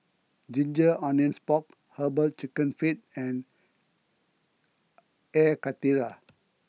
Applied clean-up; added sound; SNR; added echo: none; none; none; none.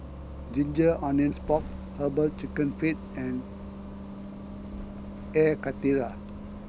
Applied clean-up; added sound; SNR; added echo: none; Bus; 10 dB; none.